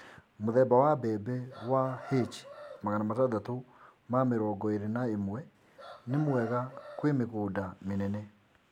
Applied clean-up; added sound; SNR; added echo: none; Chicken, rooster; 17 dB; none.